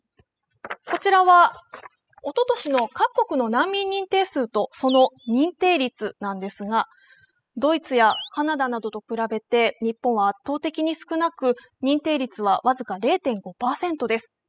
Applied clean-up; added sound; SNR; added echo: classical method spectral subtraction.